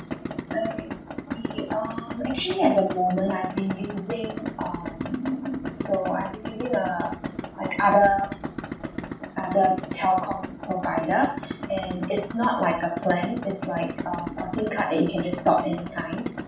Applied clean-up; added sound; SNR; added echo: none; Idling; 7 dB; reverberation time 0.3 s.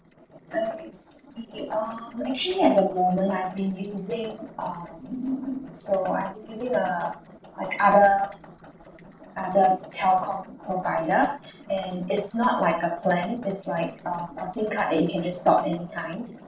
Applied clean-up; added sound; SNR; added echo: neural separator model SepFormer DNS4.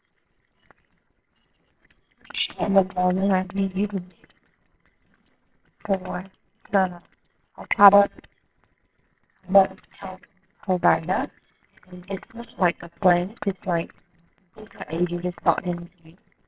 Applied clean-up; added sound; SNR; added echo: neural separator model SepFormer WHAMR!.